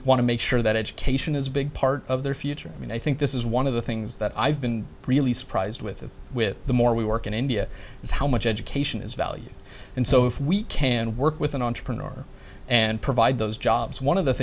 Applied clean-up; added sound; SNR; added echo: none; none; none; none.